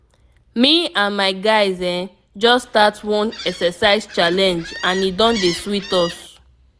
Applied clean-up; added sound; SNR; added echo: none; Gull, seagull; 15 dB; none.